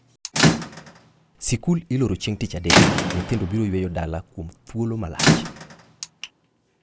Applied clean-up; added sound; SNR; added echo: none; Squeak / Rattle / Slam; -3 dB; none.